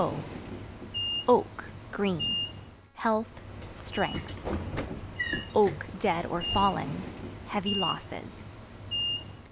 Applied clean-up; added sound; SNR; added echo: none; Sliding door / Train; 4 dB; none.